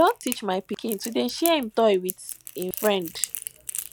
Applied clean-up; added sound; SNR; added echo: none; Crackle; 11 dB; none.